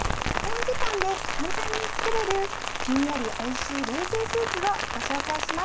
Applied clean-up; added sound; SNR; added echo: none; Rain; -1 dB; none.